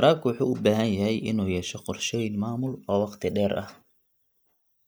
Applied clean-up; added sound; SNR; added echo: neural mask model DeepFilterNet 3.